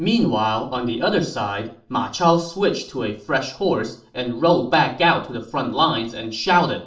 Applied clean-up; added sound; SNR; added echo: none; none; none; reverberation time 0.4 s.